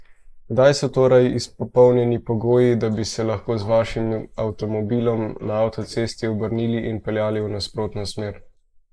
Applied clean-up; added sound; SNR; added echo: neural mask model Resemble Enhance denoiser.